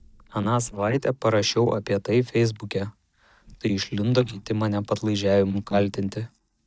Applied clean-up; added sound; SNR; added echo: neural mask model DeepFilterNet 3.